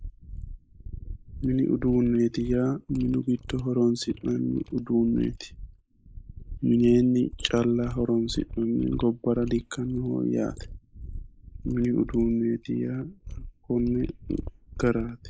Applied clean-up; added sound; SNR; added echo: neural mask model Resemble Enhance denoiser.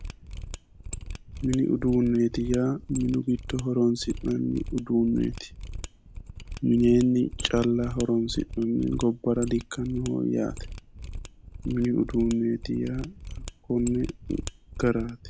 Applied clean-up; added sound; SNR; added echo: none; Mechanisms; 11 dB; none.